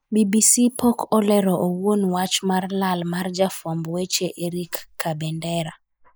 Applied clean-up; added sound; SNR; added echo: neural mask model Resemble Enhance denoiser.